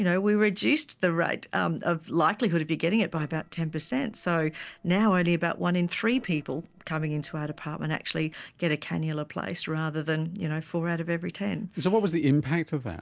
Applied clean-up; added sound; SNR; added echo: neural separator model SepFormer DNS4.